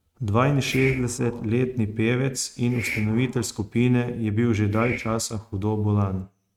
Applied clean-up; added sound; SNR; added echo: neural mask model RNNoise.